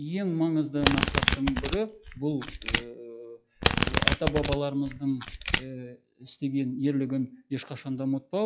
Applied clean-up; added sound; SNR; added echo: classical method log-MMSE.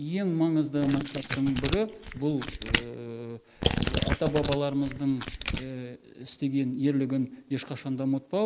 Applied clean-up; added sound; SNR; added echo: neural mask model Resemble Enhance denoiser.